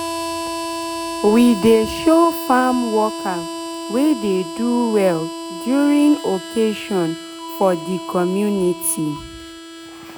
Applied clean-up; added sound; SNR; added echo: none; Harmonica; 9 dB; none.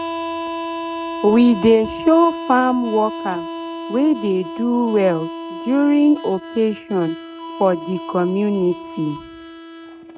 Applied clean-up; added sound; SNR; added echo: neural mask model RNNoise.